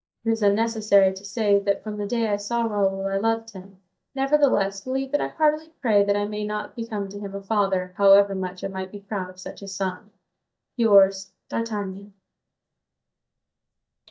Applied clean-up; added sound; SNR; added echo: neural mask model DeepFilterNet 3.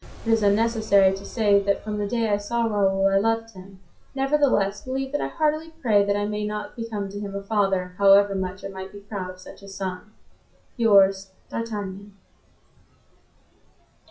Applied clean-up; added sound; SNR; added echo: classical method WPE with log-MMSE.